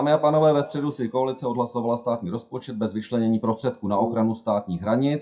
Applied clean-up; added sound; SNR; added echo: classical method WPE with log-MMSE.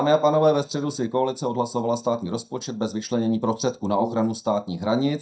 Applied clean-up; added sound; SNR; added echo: neural mask model DeepFilterNet 3.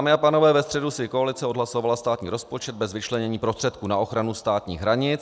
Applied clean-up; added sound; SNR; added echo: none; none; none; none.